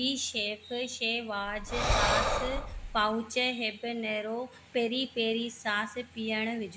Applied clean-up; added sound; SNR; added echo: none; Breathing; -2 dB; none.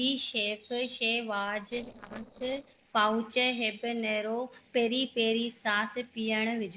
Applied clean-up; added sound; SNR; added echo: neural separator model SepFormer DNS4.